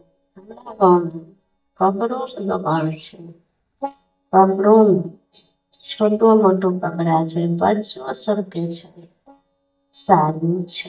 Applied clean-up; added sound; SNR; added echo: neural mask model DeepFilterNet 3.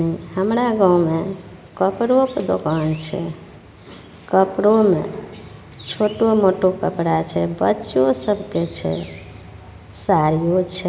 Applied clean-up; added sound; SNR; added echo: none; none; none; none.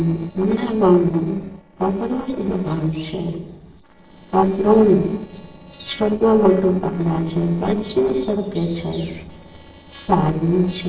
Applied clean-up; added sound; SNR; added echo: neural separator model SepFormer DNS4.